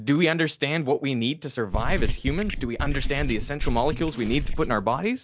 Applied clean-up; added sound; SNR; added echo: none; Writing; 1 dB; none.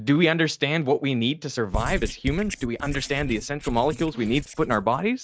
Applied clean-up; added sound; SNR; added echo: neural mask model RNNoise.